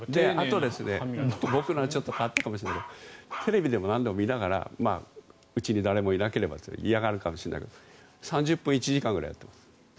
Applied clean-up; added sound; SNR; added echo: none; Finger snapping + Bark; 10 dB; none.